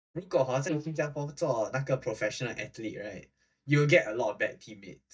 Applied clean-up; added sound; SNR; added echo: neural mask model DeepFilterNet 3.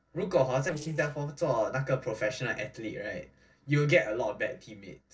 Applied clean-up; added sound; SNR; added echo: neural separator model SepFormer DNS4.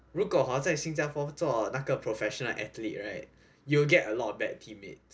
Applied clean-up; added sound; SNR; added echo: none; none; none; none.